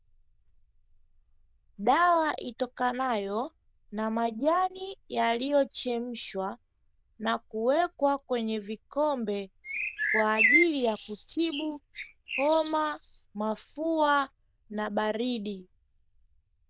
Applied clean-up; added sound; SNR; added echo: neural diffusion model UNIVERSE++.